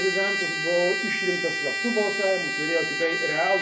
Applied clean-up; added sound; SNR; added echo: none; Trumpet; 0 dB; reverberation time 0.3 s.